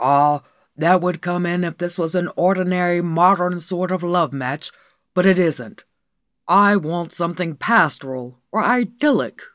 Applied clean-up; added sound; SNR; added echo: none; none; none; none.